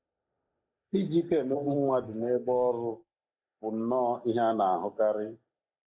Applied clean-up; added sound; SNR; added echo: neural mask model Resemble Enhance denoiser.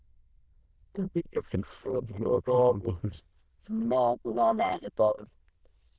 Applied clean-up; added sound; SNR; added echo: neural diffusion model UNIVERSE++.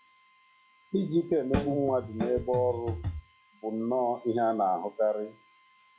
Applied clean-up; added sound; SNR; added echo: classical method log-MMSE.